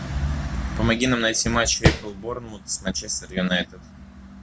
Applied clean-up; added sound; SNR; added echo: none; Tap; -3 dB; none.